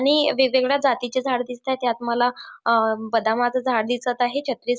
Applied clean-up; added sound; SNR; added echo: none; none; none; none.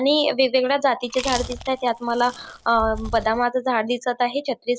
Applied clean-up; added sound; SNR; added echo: none; Chewing, mastication; 12 dB; none.